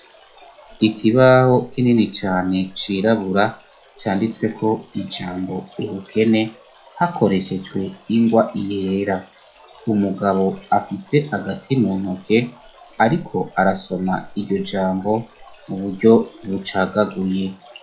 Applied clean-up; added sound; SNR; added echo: classical method log-MMSE.